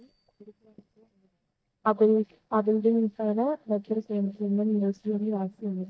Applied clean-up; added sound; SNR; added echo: neural mask model DeepFilterNet 3.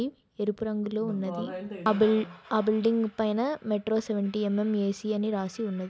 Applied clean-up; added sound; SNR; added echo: none; none; none; none.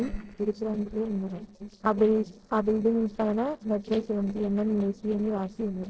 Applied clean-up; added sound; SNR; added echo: neural separator model SepFormer DNS4.